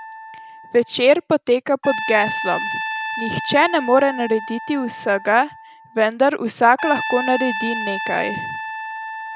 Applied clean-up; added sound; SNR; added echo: none; Trumpet; 8 dB; none.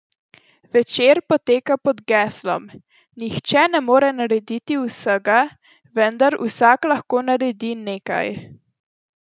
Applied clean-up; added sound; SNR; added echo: none; none; none; none.